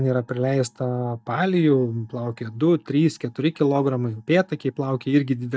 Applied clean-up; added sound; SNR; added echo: neural mask model DeepFilterNet 3.